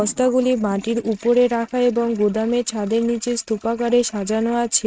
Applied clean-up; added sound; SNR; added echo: neural mask model RNNoise.